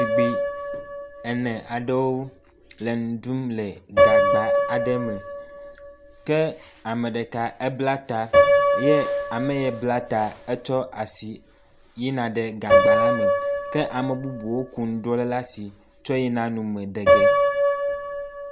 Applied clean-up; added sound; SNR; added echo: none; Piano; -3 dB; none.